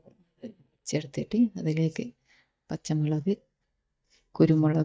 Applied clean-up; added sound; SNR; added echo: neural mask model DeepFilterNet 3.